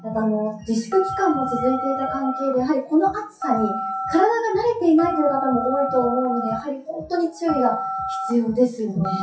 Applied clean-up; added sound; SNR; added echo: classical method WPE with log-MMSE.